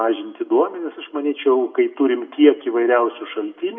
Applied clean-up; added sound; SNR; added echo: none; none; none; reverberation time 0.6 s.